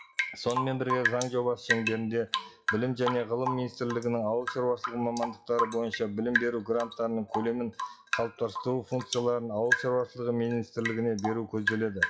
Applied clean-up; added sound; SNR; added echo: classical method WPE with log-MMSE.